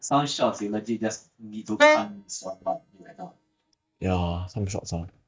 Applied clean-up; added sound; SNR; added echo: neural mask model DeepFilterNet 3.